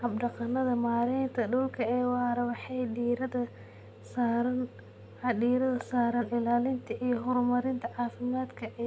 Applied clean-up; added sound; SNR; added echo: none; none; none; none.